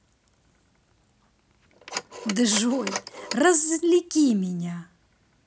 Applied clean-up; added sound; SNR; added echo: none; Telephone; 14 dB; none.